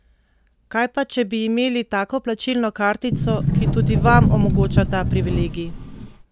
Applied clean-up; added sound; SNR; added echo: none; Sliding door; -4 dB; none.